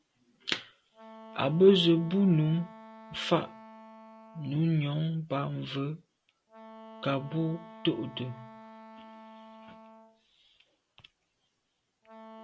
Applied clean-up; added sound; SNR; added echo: none; Wind instrument, woodwind instrument; 20 dB; none.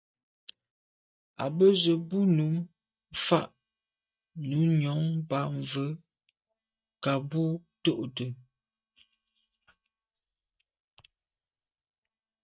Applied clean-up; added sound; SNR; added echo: neural mask model DeepFilterNet 3.